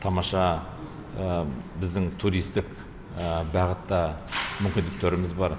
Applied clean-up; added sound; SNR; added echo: none; none; none; none.